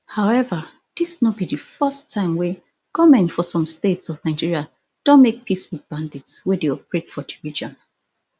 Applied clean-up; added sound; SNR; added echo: none; none; none; none.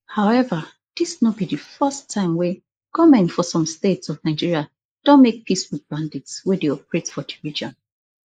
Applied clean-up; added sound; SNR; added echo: neural mask model Resemble Enhance denoiser.